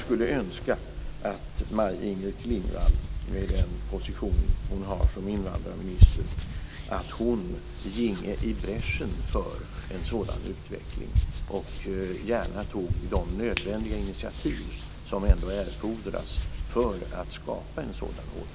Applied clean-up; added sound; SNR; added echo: none; Hands; -3 dB; none.